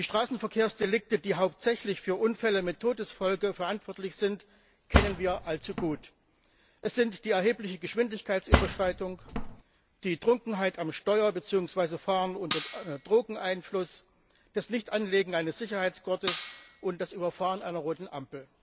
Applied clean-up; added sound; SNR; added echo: none; Cutlery, silverware + Cutlery, silverware / Drawer open or close; 1 dB; none.